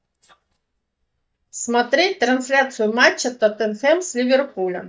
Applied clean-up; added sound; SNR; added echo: neural mask model DeepFilterNet 3.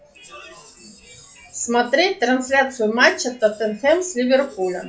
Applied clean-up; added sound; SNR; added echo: classical method log-MMSE.